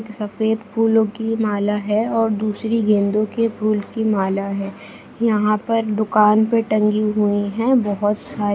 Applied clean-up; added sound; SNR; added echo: none; none; none; none.